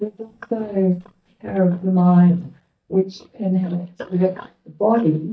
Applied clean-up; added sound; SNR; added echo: neural mask model DeepFilterNet 3.